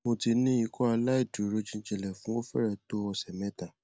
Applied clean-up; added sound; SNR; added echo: none; none; none; none.